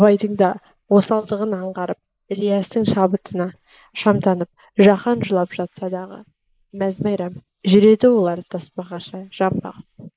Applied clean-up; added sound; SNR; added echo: neural mask model Resemble Enhance denoiser.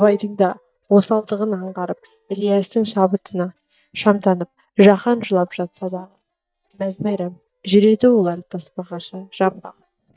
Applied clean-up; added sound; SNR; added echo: neural mask model DeepFilterNet 3.